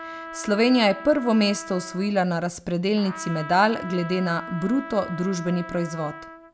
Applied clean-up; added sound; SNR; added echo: none; Trumpet; 14 dB; none.